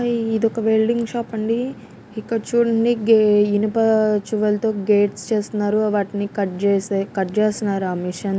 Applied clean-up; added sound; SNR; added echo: none; none; none; none.